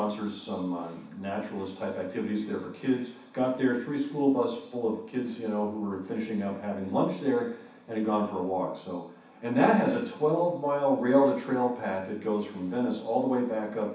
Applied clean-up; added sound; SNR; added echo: none; none; none; reverberation time 0.7 s.